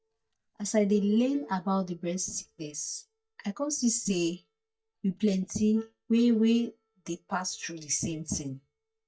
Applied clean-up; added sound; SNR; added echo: neural mask model DeepFilterNet 3.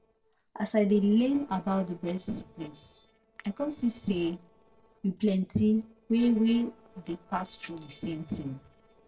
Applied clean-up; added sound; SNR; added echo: neural separator model SepFormer DNS4.